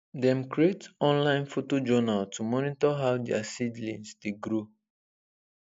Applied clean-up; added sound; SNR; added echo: none; none; none; none.